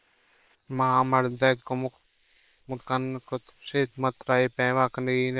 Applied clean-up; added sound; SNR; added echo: neural separator model SepFormer WHAM!.